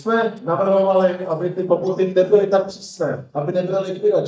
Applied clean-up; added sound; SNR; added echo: neural mask model DeepFilterNet 3.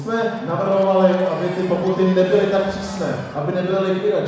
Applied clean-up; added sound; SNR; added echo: none; Crowd / Cheering; 19 dB; reverberation time 1.1 s.